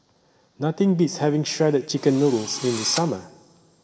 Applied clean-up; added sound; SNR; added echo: none; Drill; 12 dB; reverberation time 1.4 s.